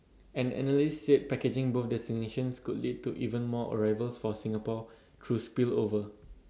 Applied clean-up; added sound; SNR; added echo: none; none; none; none.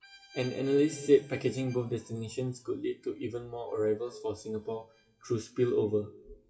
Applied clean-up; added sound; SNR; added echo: classical method WPE with log-MMSE.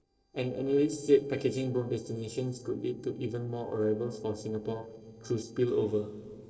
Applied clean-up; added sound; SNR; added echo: neural separator model SepFormer DNS4.